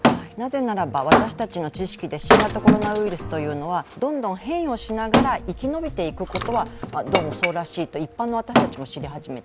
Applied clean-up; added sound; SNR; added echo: none; Wood; -2 dB; none.